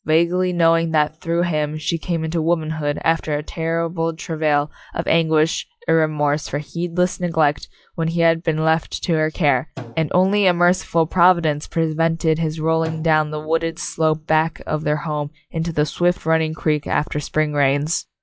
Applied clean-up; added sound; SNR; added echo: classical method log-MMSE.